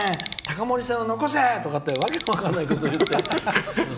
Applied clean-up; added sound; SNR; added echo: none; Alarm; -2 dB; none.